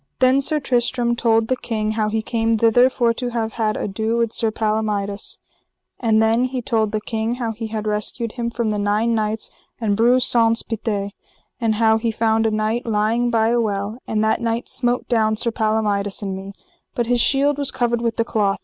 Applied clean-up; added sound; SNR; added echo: none; none; none; none.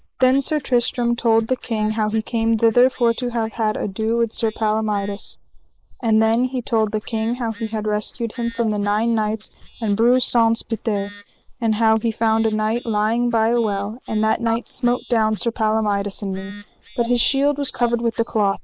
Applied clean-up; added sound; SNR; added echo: neural mask model Resemble Enhance denoiser.